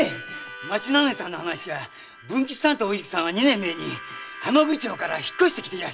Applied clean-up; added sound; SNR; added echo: none; Harmonica; 16 dB; none.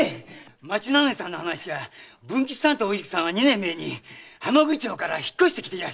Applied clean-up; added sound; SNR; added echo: none; none; none; none.